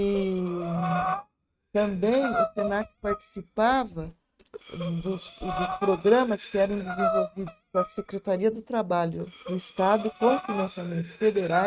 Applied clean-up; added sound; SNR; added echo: neural mask model RNNoise.